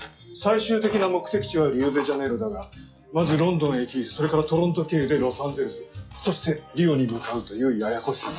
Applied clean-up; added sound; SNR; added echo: classical method log-MMSE.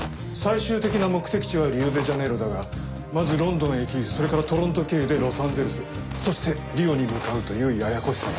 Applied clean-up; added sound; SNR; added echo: none; Walk, footsteps; 16 dB; none.